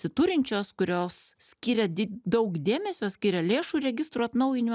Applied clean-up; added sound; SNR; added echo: none; none; none; none.